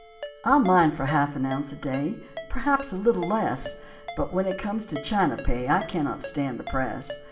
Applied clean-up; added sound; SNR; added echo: none; Ringtone; 15 dB; reverberation time 1.6 s.